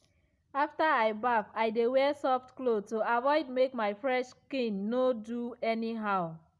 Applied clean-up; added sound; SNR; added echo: none; none; none; none.